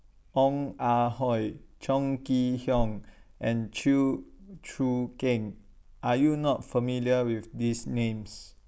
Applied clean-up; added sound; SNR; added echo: none; none; none; none.